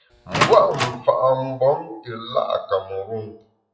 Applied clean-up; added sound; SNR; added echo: classical method WPE with log-MMSE.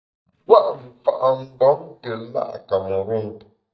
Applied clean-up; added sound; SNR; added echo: neural mask model DeepFilterNet 3.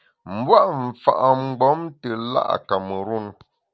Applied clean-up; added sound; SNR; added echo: none; none; none; none.